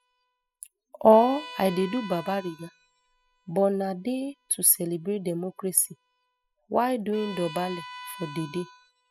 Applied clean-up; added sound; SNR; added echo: classical method spectral subtraction.